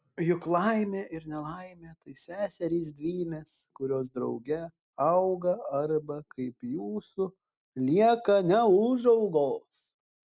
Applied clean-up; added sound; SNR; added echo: none; none; none; none.